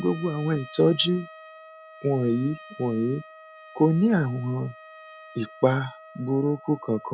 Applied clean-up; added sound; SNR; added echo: none; Trumpet; 20 dB; none.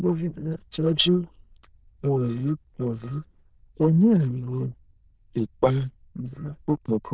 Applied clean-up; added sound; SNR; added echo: neural diffusion model UNIVERSE++.